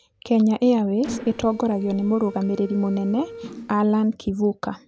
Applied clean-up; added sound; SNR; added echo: none; Mechanisms; 17 dB; none.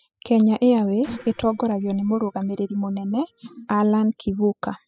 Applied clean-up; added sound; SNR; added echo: classical method spectral subtraction.